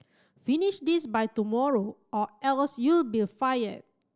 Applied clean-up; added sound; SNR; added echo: none; none; none; none.